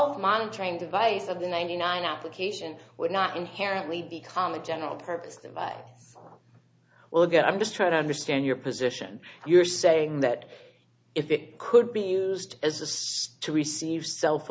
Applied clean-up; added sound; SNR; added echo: none; none; none; none.